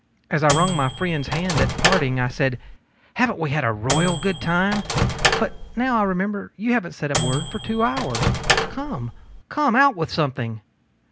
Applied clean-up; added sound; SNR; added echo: none; Microwave oven; 1 dB; none.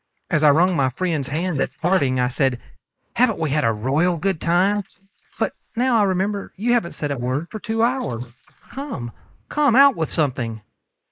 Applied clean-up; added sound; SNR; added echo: neural mask model Resemble Enhance denoiser.